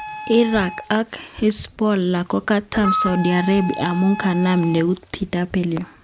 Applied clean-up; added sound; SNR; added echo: none; Wind instrument, woodwind instrument; 11 dB; none.